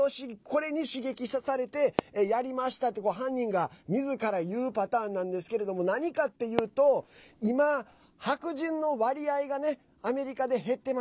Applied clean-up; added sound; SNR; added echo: none; Fireworks; 16 dB; none.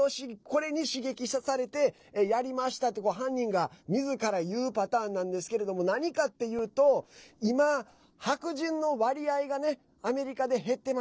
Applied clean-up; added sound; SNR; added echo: neural separator model SepFormer DNS4.